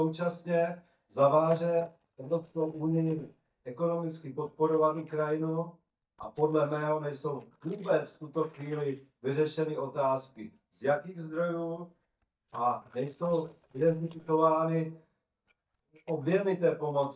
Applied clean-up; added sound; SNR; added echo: neural mask model DeepFilterNet 3.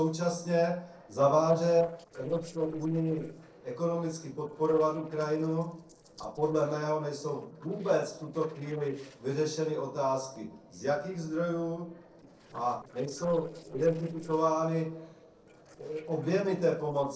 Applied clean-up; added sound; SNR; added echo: neural separator model SepFormer DNS4.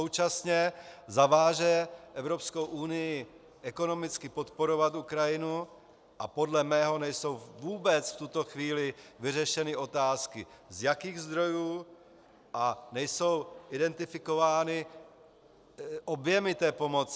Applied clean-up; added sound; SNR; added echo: none; none; none; none.